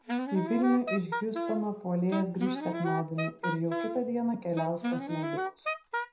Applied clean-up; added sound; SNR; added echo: none; Wind instrument, woodwind instrument; 3 dB; reverberation time 0.5 s.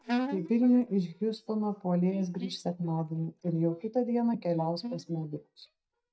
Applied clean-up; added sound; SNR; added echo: neural mask model DeepFilterNet 3.